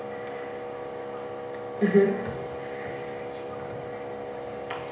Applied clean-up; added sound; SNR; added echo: none; Wind instrument, woodwind instrument; 5 dB; reverberation time 0.8 s.